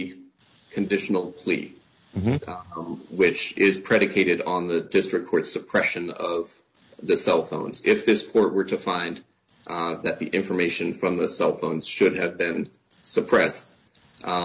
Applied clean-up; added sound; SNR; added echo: none; none; none; none.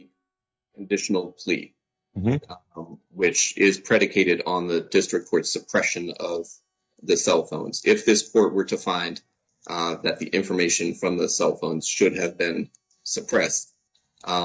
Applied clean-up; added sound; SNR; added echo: neural mask model DeepFilterNet 3.